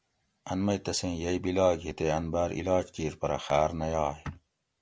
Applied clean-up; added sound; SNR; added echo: none; none; none; none.